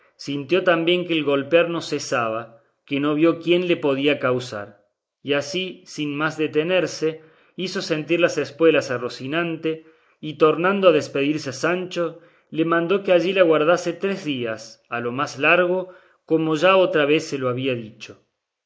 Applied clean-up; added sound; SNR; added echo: neural mask model Resemble Enhance denoiser.